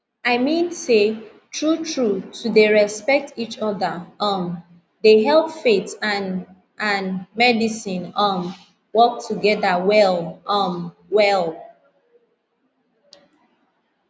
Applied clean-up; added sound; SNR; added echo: none; none; none; none.